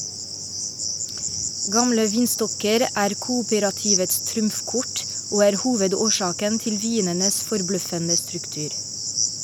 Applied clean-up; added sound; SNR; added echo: none; Cricket; 3 dB; none.